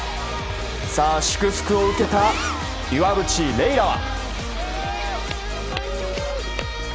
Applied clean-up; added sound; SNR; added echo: none; none; none; none.